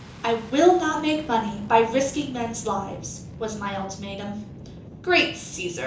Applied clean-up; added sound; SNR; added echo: none; Fixed-wing aircraft, airplane; 15 dB; reverberation time 0.7 s.